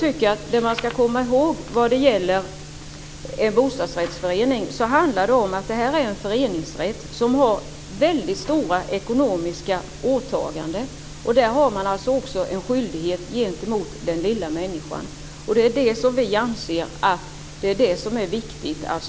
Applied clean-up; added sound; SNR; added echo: none; none; none; none.